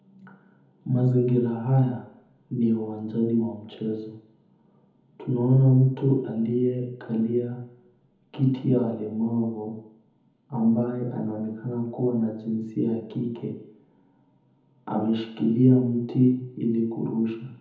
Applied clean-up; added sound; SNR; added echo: none; none; none; reverberation time 1.0 s.